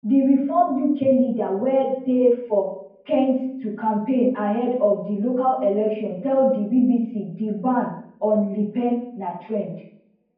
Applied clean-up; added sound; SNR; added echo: none; none; none; reverberation time 0.9 s.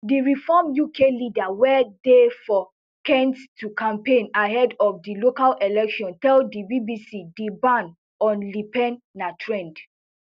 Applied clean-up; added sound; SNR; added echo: none; none; none; none.